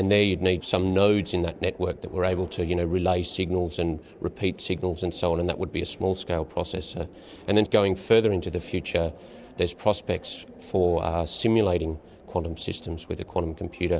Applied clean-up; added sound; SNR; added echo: none; none; none; none.